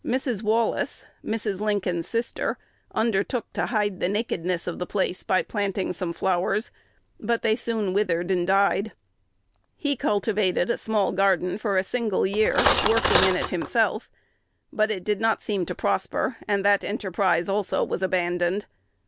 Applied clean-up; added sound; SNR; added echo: none; Cutlery, silverware; 0 dB; none.